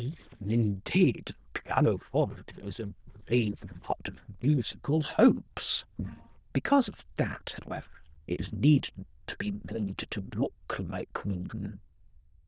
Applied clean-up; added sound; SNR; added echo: neural diffusion model UNIVERSE++.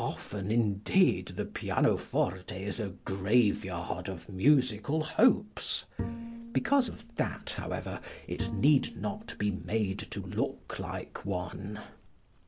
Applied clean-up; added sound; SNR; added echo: none; Bowed string instrument; 11 dB; none.